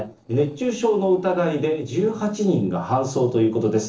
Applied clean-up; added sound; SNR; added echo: neural separator model SepFormer DNS4.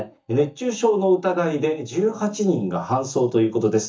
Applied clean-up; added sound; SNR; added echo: neural mask model DeepFilterNet 3.